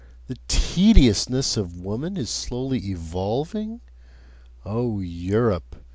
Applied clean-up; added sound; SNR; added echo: none; none; none; none.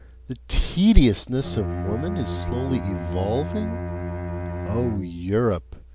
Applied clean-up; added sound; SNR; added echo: none; Bowed string instrument; 8 dB; none.